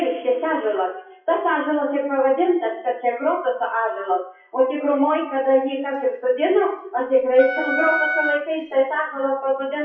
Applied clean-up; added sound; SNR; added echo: classical method WPE with log-MMSE.